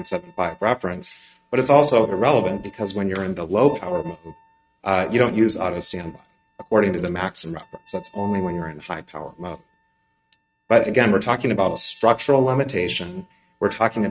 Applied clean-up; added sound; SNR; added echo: neural mask model RNNoise.